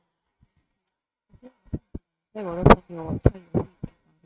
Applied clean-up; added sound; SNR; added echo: neural mask model RNNoise.